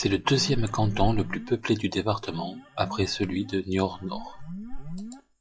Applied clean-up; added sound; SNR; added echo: classical method log-MMSE.